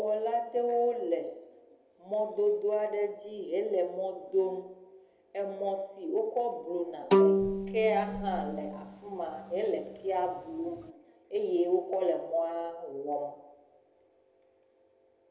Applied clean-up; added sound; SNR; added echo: none; Bowed string instrument; -1 dB; reverberation time 0.7 s.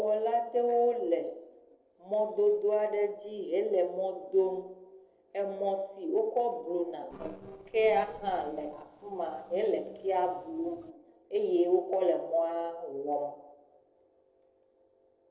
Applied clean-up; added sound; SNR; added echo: neural separator model SepFormer DNS4.